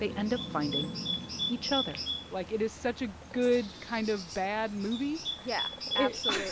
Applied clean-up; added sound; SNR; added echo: none; Bird; 6 dB; none.